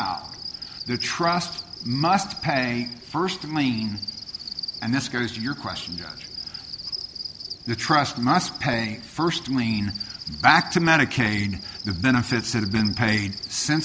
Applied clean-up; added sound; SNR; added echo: none; Cricket; 11 dB; none.